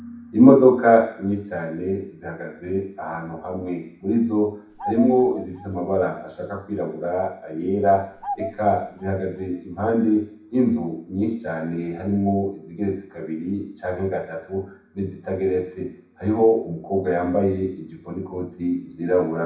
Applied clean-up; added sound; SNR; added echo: none; Bird vocalization, bird call, bird song; 14 dB; reverberation time 0.6 s.